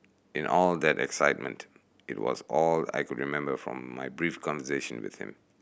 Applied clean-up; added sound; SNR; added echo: none; none; none; none.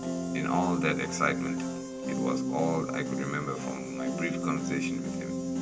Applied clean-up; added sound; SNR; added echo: none; Piano; -1 dB; reverberation time 2.0 s.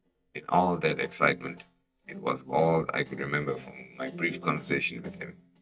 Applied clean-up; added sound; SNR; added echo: neural mask model DeepFilterNet 3.